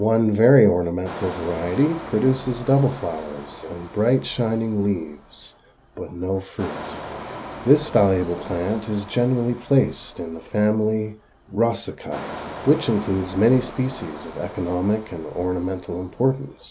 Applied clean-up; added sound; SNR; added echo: none; Engine; 15 dB; none.